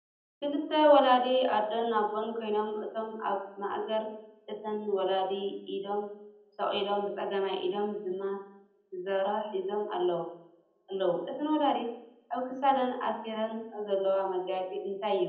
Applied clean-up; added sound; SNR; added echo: none; none; none; reverberation time 0.8 s.